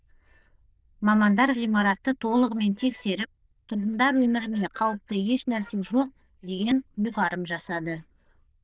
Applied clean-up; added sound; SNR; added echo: neural diffusion model UNIVERSE++.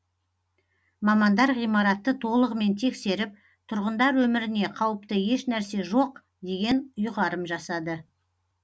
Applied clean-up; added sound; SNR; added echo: none; none; none; none.